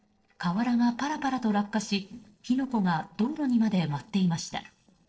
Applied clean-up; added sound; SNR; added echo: neural separator model SepFormer DNS4.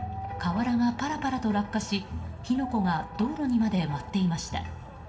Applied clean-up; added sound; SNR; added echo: none; Bass guitar; 19 dB; reverberation time 1.2 s.